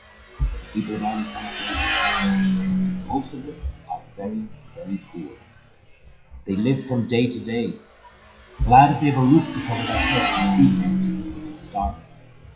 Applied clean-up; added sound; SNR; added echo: classical method WPE with log-MMSE.